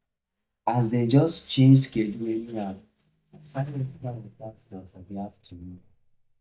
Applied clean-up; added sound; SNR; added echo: neural mask model DeepFilterNet 3.